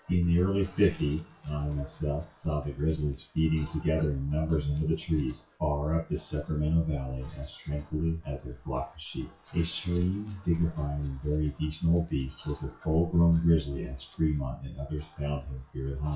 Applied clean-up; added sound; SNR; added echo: classical method WPE with log-MMSE.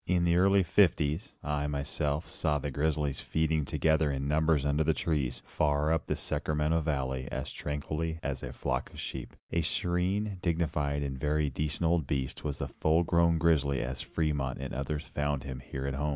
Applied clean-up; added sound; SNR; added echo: none; none; none; none.